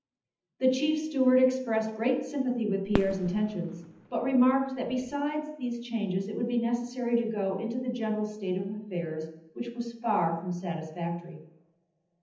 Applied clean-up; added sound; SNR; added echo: none; Fireworks; 9 dB; reverberation time 0.8 s.